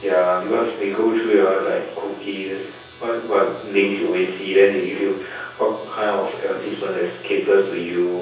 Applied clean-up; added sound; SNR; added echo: none; none; none; reverberation time 0.6 s.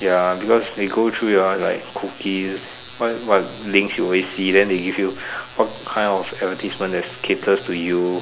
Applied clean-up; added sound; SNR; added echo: none; none; none; none.